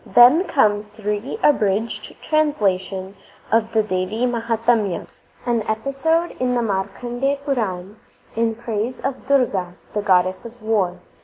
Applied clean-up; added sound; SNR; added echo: none; none; none; none.